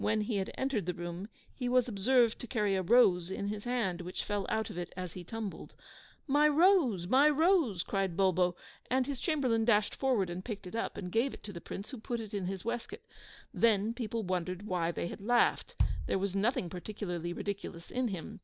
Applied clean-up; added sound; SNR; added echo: none; Bass drum; 6 dB; none.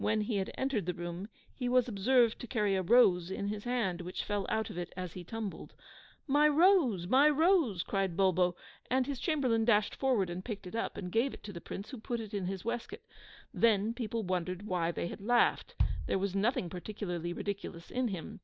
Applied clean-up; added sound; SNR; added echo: neural mask model DeepFilterNet 3.